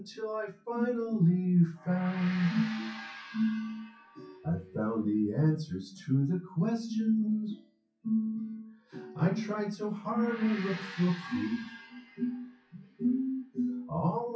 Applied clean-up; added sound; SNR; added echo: classical method WPE with log-MMSE.